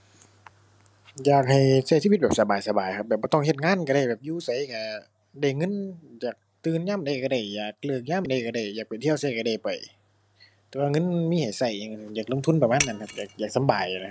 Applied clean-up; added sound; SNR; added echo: none; Shatter; 8 dB; none.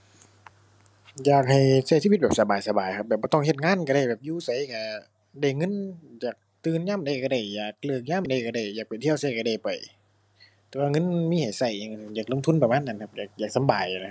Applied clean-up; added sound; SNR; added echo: none; none; none; none.